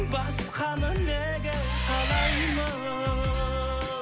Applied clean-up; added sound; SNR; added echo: none; Engine; 4 dB; none.